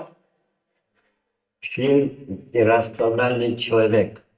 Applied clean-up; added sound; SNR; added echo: neural mask model DeepFilterNet 3.